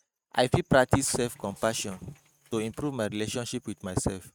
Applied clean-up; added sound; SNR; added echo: neural mask model RNNoise.